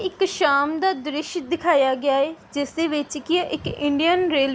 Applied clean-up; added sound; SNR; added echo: none; none; none; none.